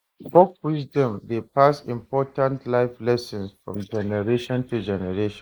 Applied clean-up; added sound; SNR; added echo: neural mask model Resemble Enhance denoiser.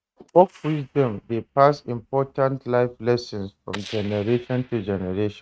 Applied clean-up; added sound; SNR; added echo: neural mask model RNNoise.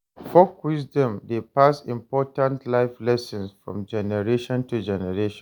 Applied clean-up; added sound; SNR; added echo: none; none; none; none.